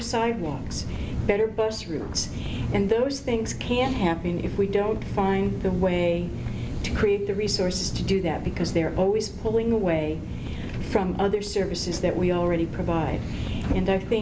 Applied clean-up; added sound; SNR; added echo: none; none; none; none.